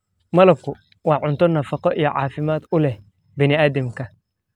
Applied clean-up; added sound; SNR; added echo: none; none; none; none.